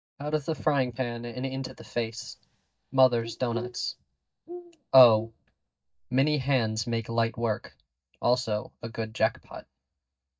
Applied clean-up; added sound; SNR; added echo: neural mask model DeepFilterNet 3.